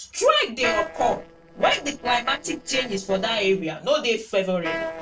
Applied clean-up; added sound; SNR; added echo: neural separator model SepFormer DNS4.